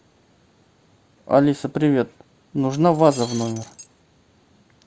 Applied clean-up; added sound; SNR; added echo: none; Shatter; 16 dB; none.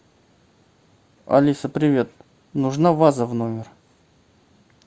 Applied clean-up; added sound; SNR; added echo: none; none; none; none.